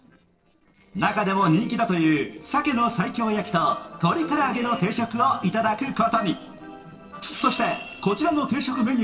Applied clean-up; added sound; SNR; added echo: neural separator model SepFormer DNS4.